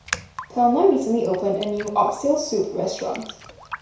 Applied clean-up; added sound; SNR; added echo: none; Raindrop; 15 dB; reverberation time 0.6 s.